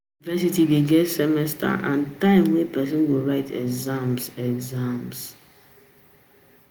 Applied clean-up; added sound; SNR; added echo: none; none; none; none.